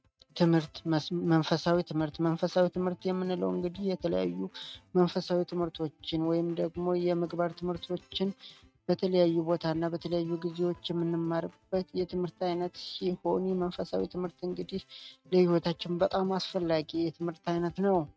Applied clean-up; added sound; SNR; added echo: neural mask model RNNoise.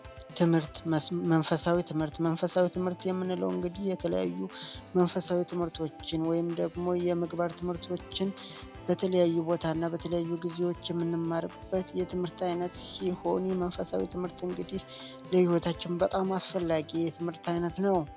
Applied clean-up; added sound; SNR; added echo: none; Organ; 17 dB; none.